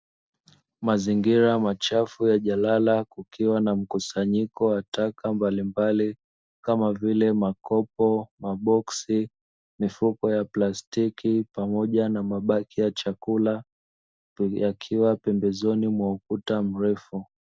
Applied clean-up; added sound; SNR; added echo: none; none; none; none.